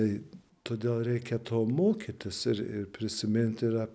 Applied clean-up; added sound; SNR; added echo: none; none; none; none.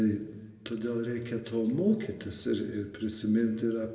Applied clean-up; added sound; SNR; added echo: none; none; none; reverberation time 1.6 s.